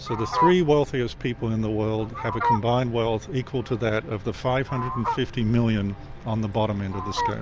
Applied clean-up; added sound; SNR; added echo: none; Fowl; 7 dB; none.